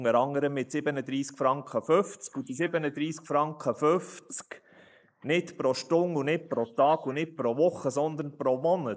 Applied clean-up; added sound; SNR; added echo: neural mask model Resemble Enhance denoiser.